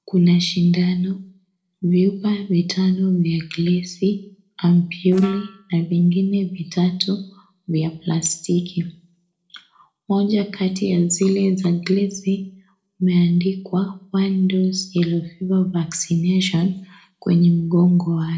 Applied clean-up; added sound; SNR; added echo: neural separator model SepFormer DNS4.